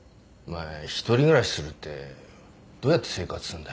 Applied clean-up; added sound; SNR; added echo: none; none; none; none.